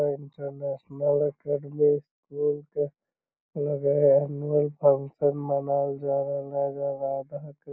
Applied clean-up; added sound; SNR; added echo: none; none; none; none.